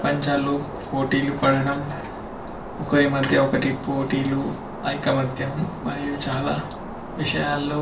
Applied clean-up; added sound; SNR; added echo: none; Shatter; 10 dB; reverberation time 0.3 s.